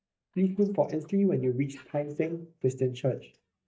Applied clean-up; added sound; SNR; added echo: neural mask model DeepFilterNet 3.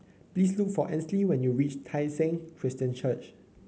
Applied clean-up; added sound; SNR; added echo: none; none; none; none.